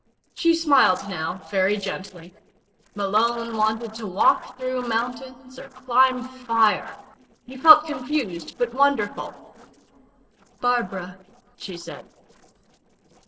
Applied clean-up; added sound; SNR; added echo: neural separator model SepFormer DNS4.